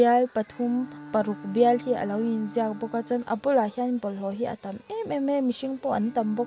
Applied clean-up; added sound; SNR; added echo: none; Bowed string instrument; 19 dB; none.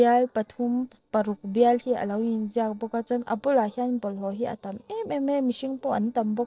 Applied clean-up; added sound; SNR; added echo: neural separator model SepFormer DNS4.